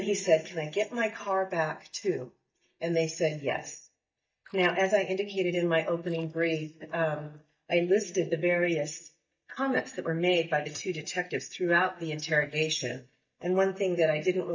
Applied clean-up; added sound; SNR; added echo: neural mask model DeepFilterNet 3.